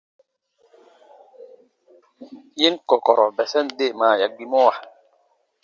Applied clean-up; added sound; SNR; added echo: none; none; none; none.